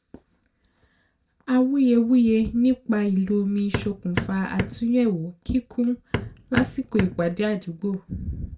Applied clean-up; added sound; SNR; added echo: none; Hammer; 7 dB; reverberation time 0.2 s.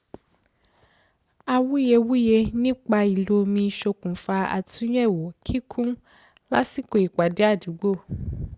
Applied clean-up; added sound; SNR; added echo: none; none; none; none.